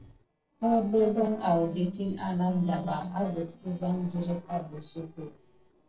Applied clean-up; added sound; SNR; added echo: neural separator model SepFormer DNS4.